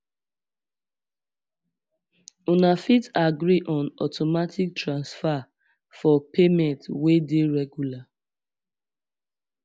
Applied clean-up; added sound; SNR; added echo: none; none; none; none.